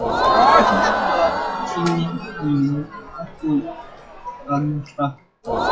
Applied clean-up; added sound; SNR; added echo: classical method WPE with log-MMSE.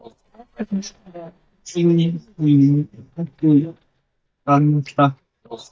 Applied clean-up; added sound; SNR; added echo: neural mask model DeepFilterNet 3.